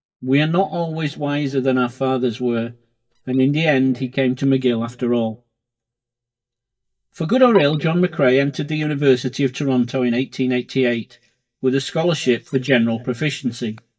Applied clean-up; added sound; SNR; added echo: neural mask model DeepFilterNet 3.